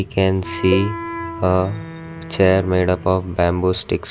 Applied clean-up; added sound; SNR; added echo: none; Wind instrument, woodwind instrument + Cowbell; 13 dB; none.